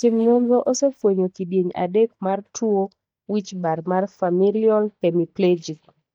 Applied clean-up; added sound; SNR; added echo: neural mask model DeepFilterNet 3.